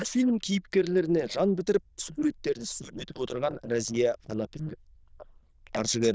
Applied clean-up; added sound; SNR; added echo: neural diffusion model UNIVERSE++.